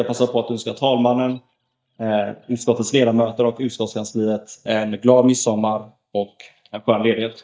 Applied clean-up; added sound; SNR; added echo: neural mask model DeepFilterNet 3.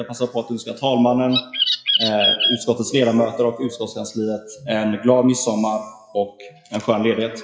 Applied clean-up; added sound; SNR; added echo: classical method WPE with log-MMSE.